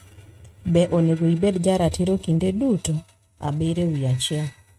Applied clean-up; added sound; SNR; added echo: neural mask model RNNoise.